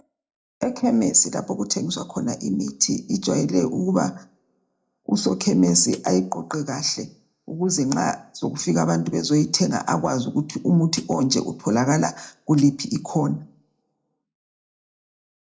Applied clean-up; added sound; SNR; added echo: none; Hi-hat; 19 dB; reverberation time 0.2 s.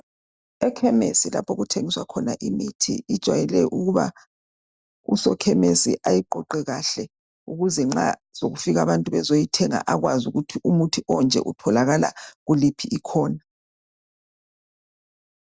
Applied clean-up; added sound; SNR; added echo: none; none; none; none.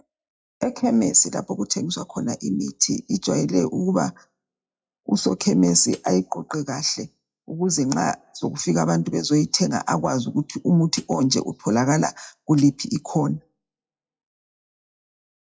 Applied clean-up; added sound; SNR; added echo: classical method WPE with log-MMSE.